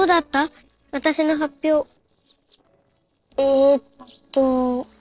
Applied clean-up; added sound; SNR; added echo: neural separator model SepFormer DNS4.